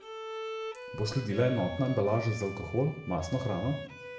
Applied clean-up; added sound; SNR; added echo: none; Bowed string instrument; 10 dB; reverberation time 0.7 s.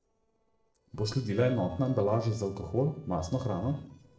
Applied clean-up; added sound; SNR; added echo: neural separator model SepFormer DNS4.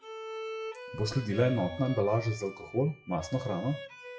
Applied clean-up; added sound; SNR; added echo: classical method WPE with log-MMSE.